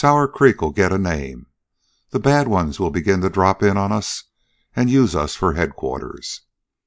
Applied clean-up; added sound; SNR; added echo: neural mask model Resemble Enhance denoiser.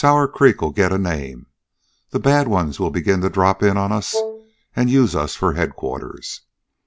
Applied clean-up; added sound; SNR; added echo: none; Wind instrument, woodwind instrument; 6 dB; none.